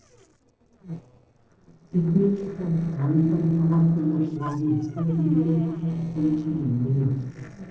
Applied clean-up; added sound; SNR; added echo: neural separator model SepFormer DNS4.